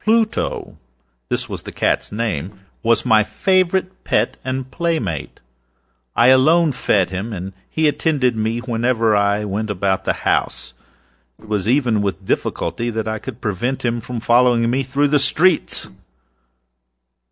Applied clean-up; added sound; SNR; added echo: neural separator model SepFormer DNS4.